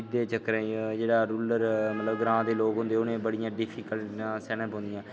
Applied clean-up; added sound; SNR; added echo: none; Wind instrument, woodwind instrument; 14 dB; none.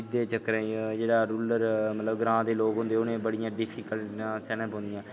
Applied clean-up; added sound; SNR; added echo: none; none; none; none.